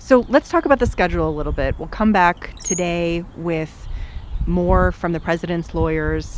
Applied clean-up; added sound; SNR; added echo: none; Bird; 7 dB; none.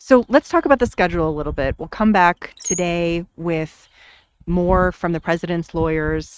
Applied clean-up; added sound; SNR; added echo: neural mask model RNNoise.